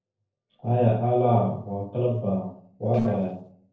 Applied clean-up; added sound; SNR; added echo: neural separator model SepFormer DNS4.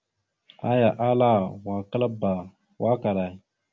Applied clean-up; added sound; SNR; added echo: none; none; none; none.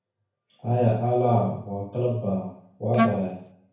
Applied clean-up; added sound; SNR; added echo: none; Wind instrument, woodwind instrument; 0 dB; reverberation time 0.6 s.